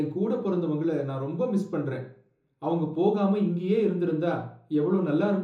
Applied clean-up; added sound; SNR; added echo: none; none; none; reverberation time 1.0 s.